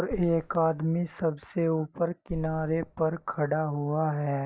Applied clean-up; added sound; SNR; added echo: neural mask model DeepFilterNet 3.